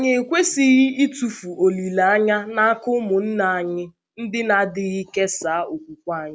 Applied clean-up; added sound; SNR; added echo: none; none; none; none.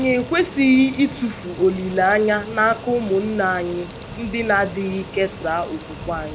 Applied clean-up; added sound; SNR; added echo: none; Fixed-wing aircraft, airplane + Rain; 14 dB; none.